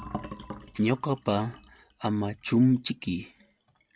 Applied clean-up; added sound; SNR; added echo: none; Fill (with liquid); 16 dB; none.